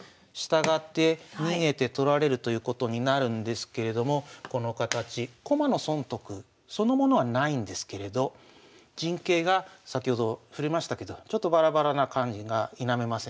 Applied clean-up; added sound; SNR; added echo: none; none; none; none.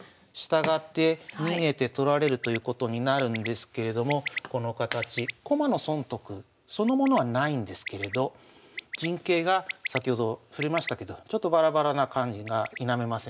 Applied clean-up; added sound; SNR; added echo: none; Bird; 15 dB; none.